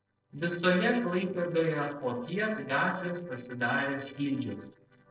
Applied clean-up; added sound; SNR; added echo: neural separator model SepFormer DNS4.